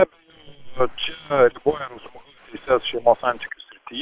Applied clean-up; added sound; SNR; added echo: neural separator model SepFormer WHAM!.